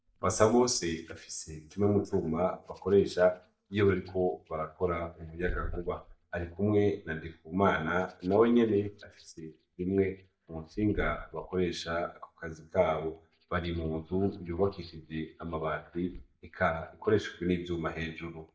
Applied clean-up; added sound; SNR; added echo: neural mask model DeepFilterNet 3.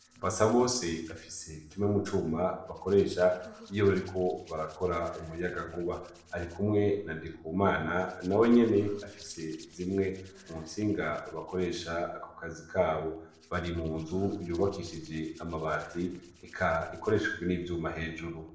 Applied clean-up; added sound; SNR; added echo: neural separator model SepFormer DNS4.